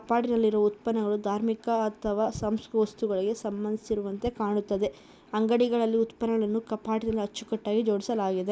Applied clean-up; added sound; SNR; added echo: none; none; none; none.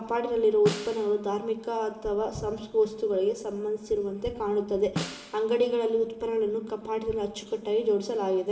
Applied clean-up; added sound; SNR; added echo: none; Snare drum; 12 dB; reverberation time 2.1 s.